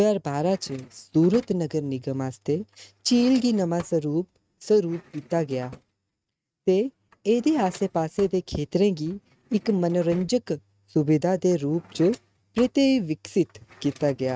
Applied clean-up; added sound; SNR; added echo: neural mask model RNNoise.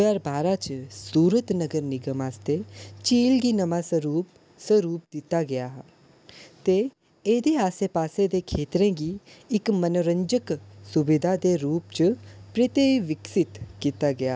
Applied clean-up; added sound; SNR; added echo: none; none; none; none.